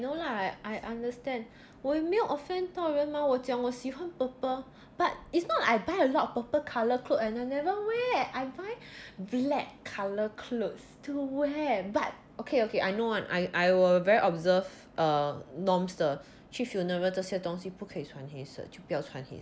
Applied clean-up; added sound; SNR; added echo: none; none; none; none.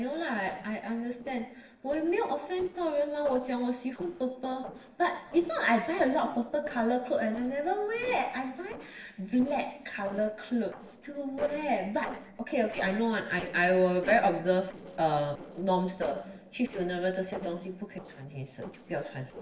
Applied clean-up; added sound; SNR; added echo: neural separator model SepFormer DNS4.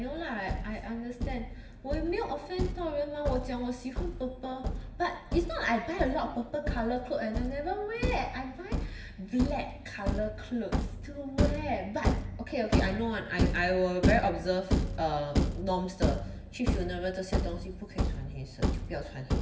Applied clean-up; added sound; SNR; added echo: none; Thump, thud; 0 dB; reverberation time 1.0 s.